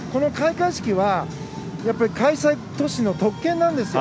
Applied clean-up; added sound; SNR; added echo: none; none; none; none.